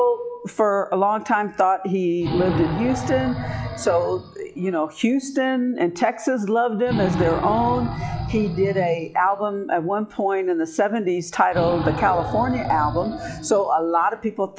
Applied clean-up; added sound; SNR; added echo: classical method log-MMSE.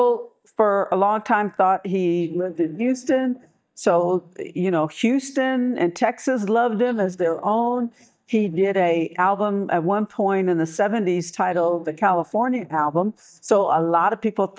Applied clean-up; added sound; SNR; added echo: neural mask model DeepFilterNet 3.